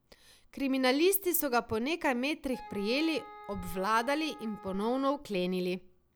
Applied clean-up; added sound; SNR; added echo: none; Wind instrument, woodwind instrument; 18 dB; none.